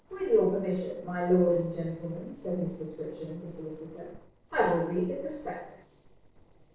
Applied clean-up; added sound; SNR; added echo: neural separator model SepFormer DNS4.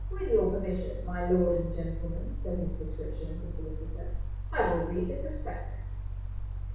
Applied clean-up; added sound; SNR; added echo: none; Mechanical fan; 1 dB; reverberation time 0.6 s.